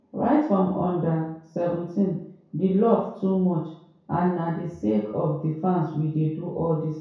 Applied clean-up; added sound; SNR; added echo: none; none; none; reverberation time 0.6 s.